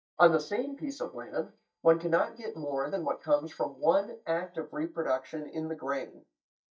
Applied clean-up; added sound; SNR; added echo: neural mask model DeepFilterNet 3.